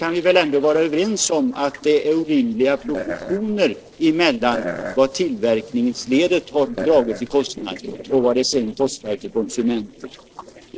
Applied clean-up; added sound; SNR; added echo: neural separator model SepFormer DNS4.